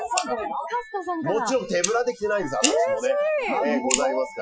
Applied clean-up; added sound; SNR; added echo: classical method Wiener filter.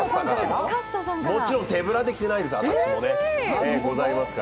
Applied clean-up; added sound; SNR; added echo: none; none; none; none.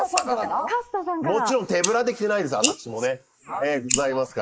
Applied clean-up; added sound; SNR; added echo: neural mask model Resemble Enhance denoiser.